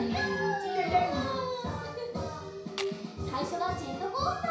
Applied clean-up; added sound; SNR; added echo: none; Tools; 10 dB; reverberation time 0.6 s.